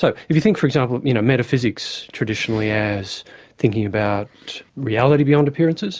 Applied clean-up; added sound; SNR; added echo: none; none; none; none.